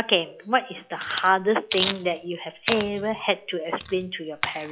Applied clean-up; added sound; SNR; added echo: classical method log-MMSE.